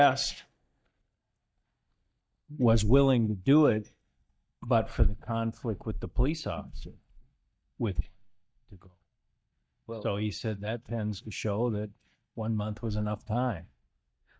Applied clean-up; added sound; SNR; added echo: neural mask model DeepFilterNet 3.